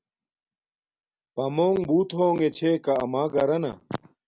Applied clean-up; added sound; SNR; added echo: none; none; none; none.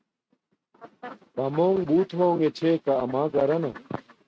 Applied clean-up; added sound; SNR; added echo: neural mask model RNNoise.